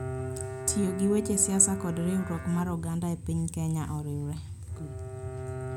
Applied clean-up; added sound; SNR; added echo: none; Bowed string instrument; 10 dB; none.